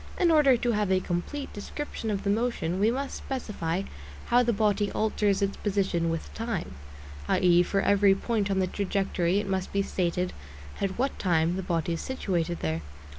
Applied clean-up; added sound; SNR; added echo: none; none; none; none.